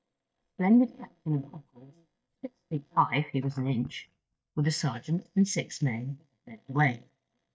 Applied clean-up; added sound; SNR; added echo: neural mask model DeepFilterNet 3.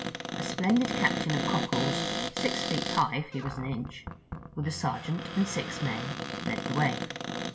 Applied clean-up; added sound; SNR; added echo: none; Cupboard open or close; 2 dB; reverberation time 0.4 s.